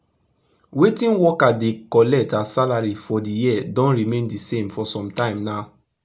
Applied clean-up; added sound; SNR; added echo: none; none; none; none.